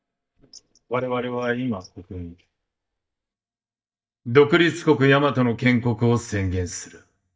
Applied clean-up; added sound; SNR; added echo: neural mask model DeepFilterNet 3.